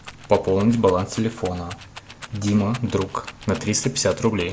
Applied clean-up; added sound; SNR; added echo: none; Rattle; 19 dB; none.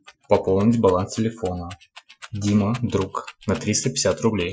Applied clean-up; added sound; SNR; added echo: classical method Wiener filter.